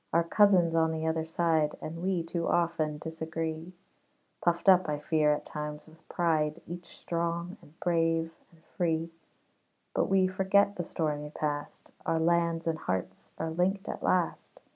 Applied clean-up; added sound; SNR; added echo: none; none; none; none.